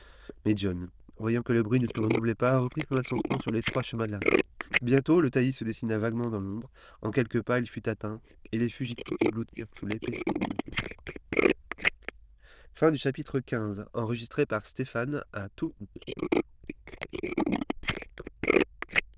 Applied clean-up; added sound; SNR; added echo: neural diffusion model UNIVERSE++.